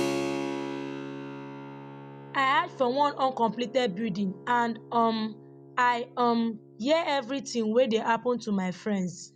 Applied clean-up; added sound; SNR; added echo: none; Keyboard (musical); 11 dB; none.